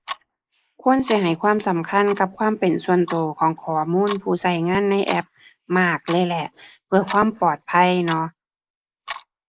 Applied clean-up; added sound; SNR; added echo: neural mask model Resemble Enhance denoiser.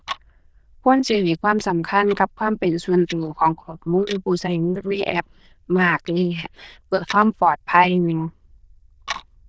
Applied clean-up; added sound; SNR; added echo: neural diffusion model UNIVERSE++.